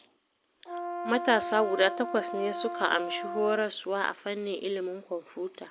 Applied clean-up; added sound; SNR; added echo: none; Brass instrument; 6 dB; none.